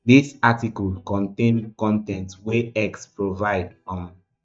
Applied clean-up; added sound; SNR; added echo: neural mask model DeepFilterNet 3.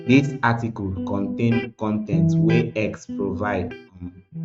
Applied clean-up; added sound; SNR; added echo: neural mask model RNNoise.